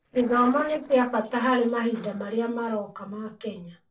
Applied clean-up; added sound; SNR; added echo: neural separator model SepFormer DNS4.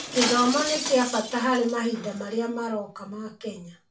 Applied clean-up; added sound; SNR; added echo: none; Shatter; 8 dB; reverberation time 0.2 s.